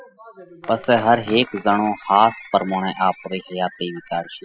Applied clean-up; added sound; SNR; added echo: classical method spectral subtraction.